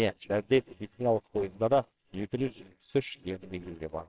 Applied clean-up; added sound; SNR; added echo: neural separator model SepFormer WHAMR!.